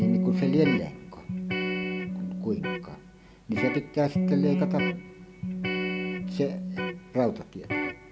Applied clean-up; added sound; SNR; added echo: none; Electric guitar; -1 dB; none.